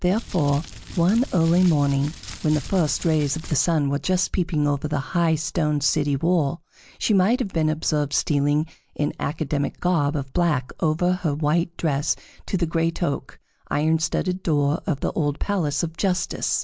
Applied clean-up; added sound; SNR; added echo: none; Crumpling, crinkling; 15 dB; none.